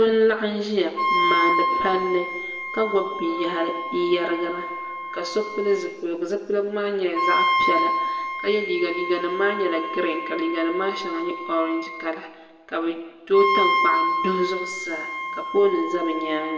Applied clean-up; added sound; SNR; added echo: none; Wind instrument, woodwind instrument; 2 dB; reverberation time 1.4 s.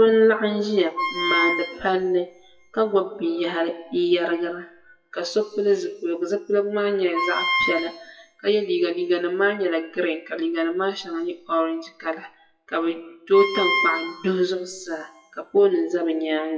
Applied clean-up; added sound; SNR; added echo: classical method WPE with log-MMSE.